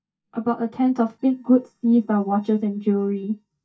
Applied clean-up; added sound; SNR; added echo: neural mask model DeepFilterNet 3.